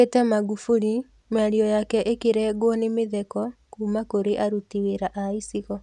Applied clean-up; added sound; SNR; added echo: none; none; none; none.